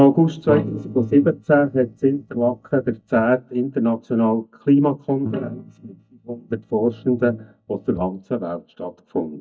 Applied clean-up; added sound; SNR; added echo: neural mask model DeepFilterNet 3.